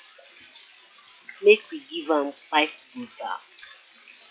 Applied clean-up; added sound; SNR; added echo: classical method log-MMSE.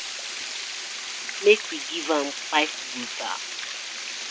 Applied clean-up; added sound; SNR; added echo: none; Water; 5 dB; none.